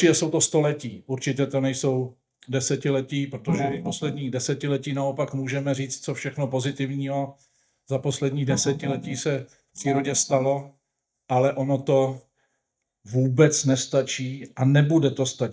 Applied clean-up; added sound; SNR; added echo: neural mask model DeepFilterNet 3.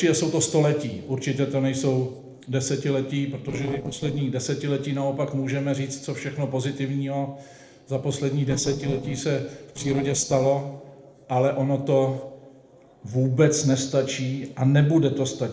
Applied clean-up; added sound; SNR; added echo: neural separator model SepFormer DNS4.